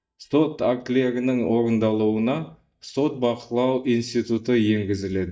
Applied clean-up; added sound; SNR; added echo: neural mask model DeepFilterNet 3.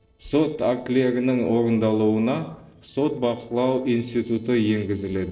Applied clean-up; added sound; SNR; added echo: neural separator model SepFormer DNS4.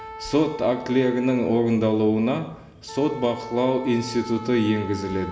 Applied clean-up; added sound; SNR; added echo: none; Wind instrument, woodwind instrument; 16 dB; reverberation time 1.1 s.